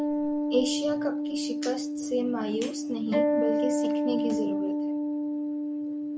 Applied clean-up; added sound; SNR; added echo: none; Acoustic guitar; -4 dB; none.